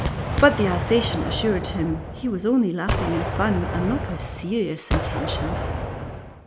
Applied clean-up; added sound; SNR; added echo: none; Gunshot, gunfire; 3 dB; none.